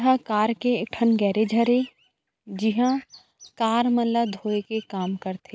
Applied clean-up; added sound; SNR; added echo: none; none; none; none.